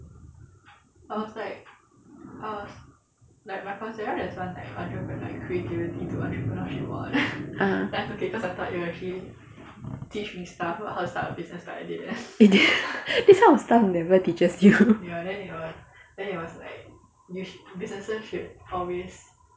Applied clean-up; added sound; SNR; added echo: none; none; none; none.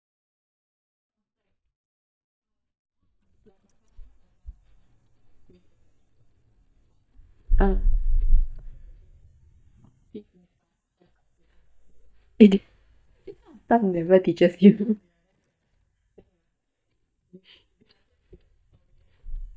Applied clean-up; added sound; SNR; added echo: neural mask model DeepFilterNet 3.